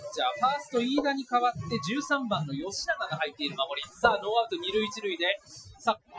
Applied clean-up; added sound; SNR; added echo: classical method Wiener filter.